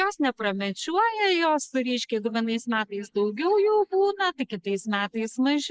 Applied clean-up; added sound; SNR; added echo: neural mask model Resemble Enhance denoiser.